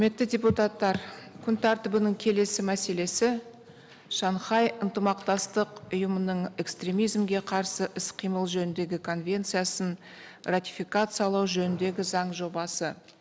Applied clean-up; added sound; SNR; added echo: none; none; none; none.